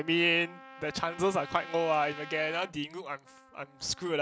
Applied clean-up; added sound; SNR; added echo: none; Trumpet; 17 dB; none.